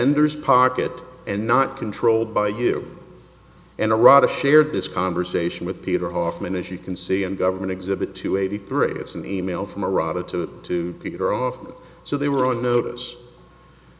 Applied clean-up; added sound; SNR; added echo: none; Splash, splatter; 19 dB; none.